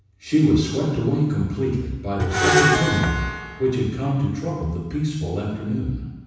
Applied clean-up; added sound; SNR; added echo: none; Screech; 1 dB; reverberation time 1.1 s.